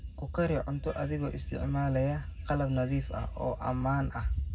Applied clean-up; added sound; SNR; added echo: none; none; none; reverberation time 0.3 s.